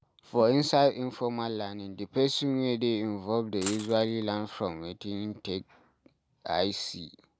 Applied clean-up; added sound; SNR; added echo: none; Coin (dropping); 11 dB; none.